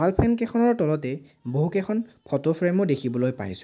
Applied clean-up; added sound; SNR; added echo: none; none; none; none.